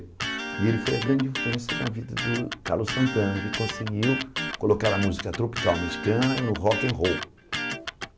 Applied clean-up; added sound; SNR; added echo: none; Electric guitar; 6 dB; none.